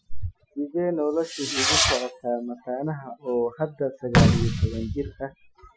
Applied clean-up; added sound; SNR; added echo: classical method Wiener filter.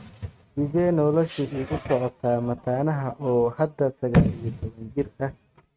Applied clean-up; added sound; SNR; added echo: neural mask model RNNoise.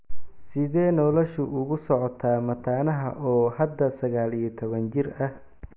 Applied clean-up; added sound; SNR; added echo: none; none; none; none.